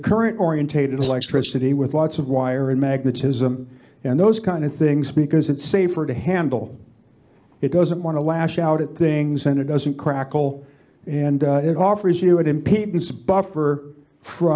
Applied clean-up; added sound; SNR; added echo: neural mask model Resemble Enhance denoiser.